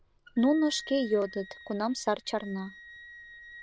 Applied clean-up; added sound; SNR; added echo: neural diffusion model UNIVERSE++.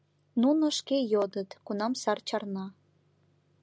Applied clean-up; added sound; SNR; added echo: none; none; none; none.